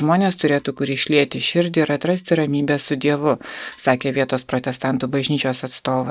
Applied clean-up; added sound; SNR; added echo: neural mask model DeepFilterNet 3.